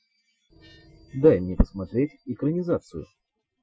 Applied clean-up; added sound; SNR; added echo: classical method Wiener filter.